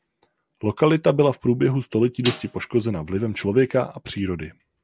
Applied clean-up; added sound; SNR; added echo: none; Snare drum; 12 dB; none.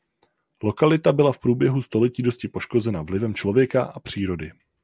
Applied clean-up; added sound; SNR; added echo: none; none; none; none.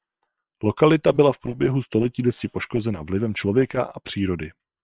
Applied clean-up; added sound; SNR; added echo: neural separator model SepFormer WHAM!.